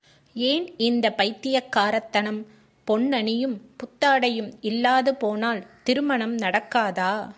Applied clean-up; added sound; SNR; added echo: none; none; none; none.